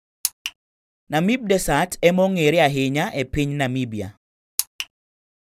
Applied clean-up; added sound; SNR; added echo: none; none; none; none.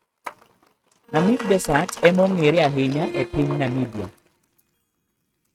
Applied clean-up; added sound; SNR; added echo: neural mask model RNNoise.